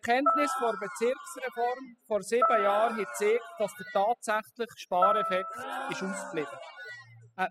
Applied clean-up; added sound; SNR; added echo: classical method spectral subtraction.